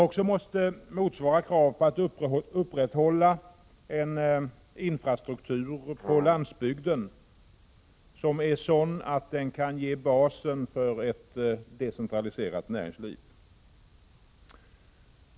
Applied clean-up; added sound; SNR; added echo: none; Brass instrument; 11 dB; none.